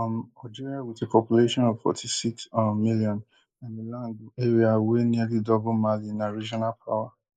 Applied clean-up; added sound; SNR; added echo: neural mask model Resemble Enhance denoiser.